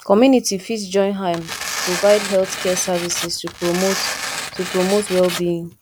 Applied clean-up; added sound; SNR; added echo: none; Tearing; 7 dB; none.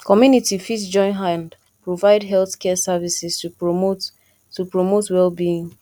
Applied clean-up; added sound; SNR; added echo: none; none; none; none.